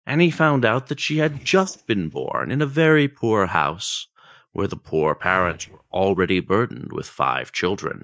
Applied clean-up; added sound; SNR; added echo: neural mask model DeepFilterNet 3.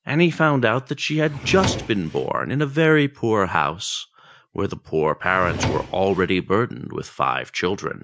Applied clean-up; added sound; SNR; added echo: none; Drawer open or close; 8 dB; none.